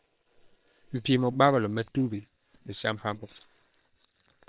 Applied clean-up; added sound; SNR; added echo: neural separator model SepFormer WHAM!.